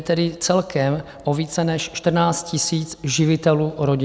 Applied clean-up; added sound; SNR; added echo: none; none; none; none.